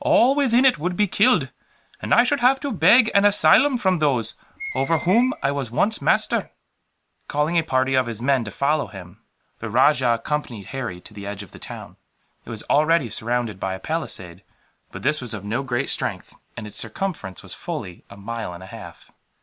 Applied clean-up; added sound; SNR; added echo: none; Screech; 14 dB; none.